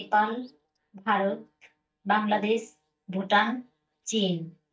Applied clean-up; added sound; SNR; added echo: neural mask model DeepFilterNet 3.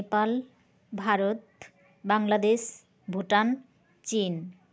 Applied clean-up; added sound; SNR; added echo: none; none; none; none.